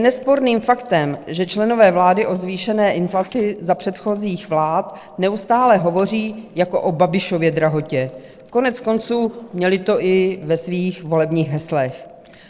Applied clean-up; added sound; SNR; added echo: neural separator model SepFormer DNS4.